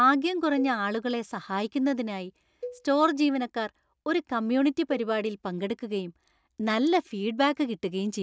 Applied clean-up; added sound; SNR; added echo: none; Cowbell; 19 dB; none.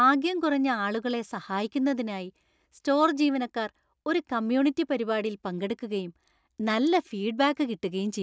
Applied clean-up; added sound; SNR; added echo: none; none; none; none.